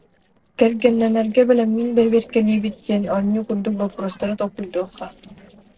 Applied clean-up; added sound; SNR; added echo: neural separator model SepFormer DNS4.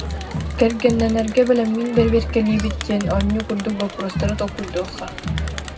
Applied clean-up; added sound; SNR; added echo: none; Crowd; 6 dB; reverberation time 0.3 s.